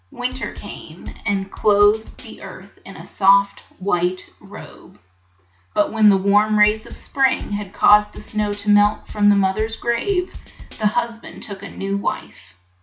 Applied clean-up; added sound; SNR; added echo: none; Drum kit; 14 dB; none.